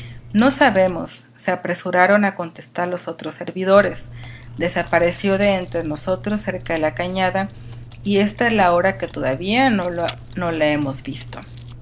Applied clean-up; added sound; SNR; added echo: none; Chewing, mastication; 17 dB; none.